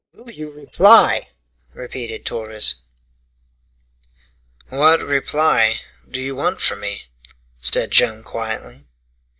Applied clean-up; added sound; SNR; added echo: neural mask model DeepFilterNet 3.